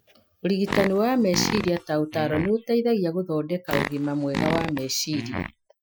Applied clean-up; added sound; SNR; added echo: classical method Wiener filter.